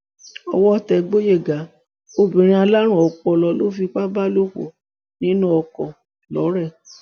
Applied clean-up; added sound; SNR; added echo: none; none; none; none.